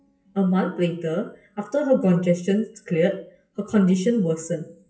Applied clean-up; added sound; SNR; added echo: classical method WPE with log-MMSE.